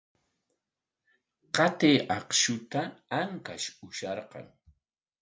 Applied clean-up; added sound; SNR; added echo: none; none; none; none.